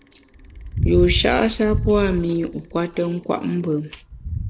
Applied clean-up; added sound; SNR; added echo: none; Bicycle; 5 dB; none.